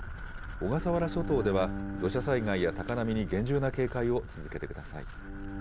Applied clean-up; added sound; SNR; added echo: none; Bowed string instrument; 11 dB; none.